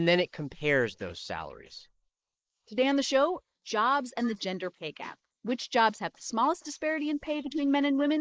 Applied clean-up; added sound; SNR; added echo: neural mask model Resemble Enhance denoiser.